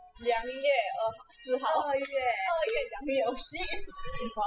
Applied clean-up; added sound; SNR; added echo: classical method spectral subtraction.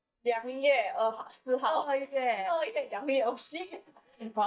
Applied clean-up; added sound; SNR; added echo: neural mask model DeepFilterNet 3.